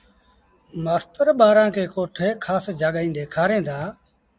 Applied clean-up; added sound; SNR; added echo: none; none; none; none.